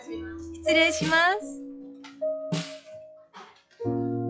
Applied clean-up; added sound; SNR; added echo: classical method log-MMSE.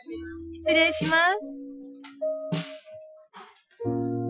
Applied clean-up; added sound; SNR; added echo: classical method Wiener filter.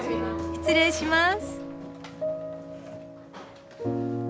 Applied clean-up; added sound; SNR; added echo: none; none; none; none.